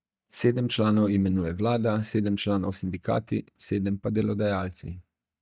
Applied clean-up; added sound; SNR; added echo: neural mask model DeepFilterNet 3.